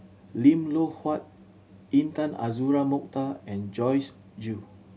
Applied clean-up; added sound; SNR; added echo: none; none; none; none.